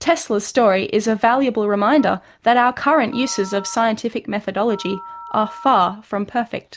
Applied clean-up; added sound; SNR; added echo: none; Telephone; 19 dB; none.